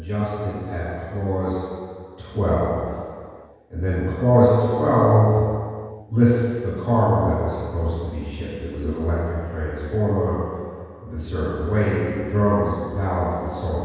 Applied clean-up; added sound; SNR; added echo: none; none; none; reverberation time 1.9 s.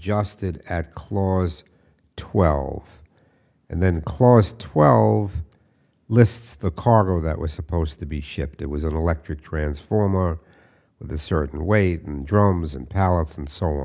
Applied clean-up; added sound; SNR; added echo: none; none; none; none.